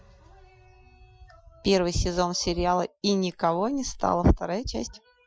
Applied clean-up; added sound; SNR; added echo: classical method Wiener filter.